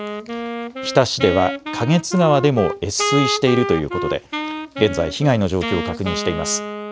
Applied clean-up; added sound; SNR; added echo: none; Wind instrument, woodwind instrument; 6 dB; none.